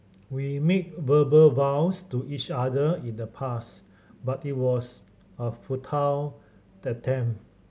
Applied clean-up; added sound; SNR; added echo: none; none; none; none.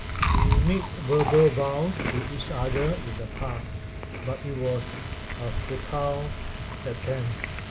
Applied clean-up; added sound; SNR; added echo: none; Chewing, mastication; 0 dB; none.